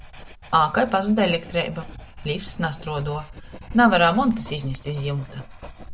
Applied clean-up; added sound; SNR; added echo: none; Writing; 15 dB; none.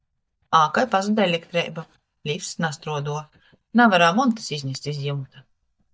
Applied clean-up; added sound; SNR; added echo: neural mask model DeepFilterNet 3.